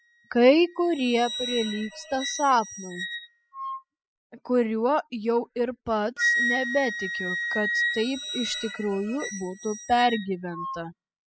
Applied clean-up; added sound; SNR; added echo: classical method spectral subtraction.